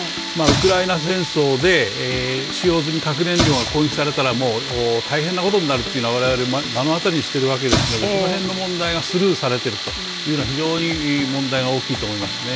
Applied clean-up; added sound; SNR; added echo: none; Explosion + Tools; 5 dB; none.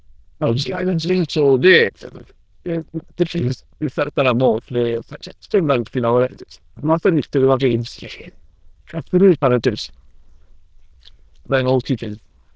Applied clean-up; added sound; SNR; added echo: neural diffusion model UNIVERSE++.